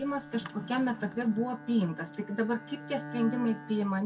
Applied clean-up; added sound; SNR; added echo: none; Bowed string instrument; 14 dB; reverberation time 1.3 s.